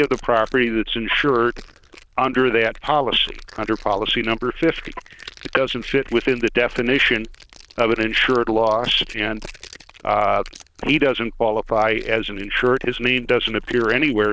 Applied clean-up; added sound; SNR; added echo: neural diffusion model UNIVERSE++.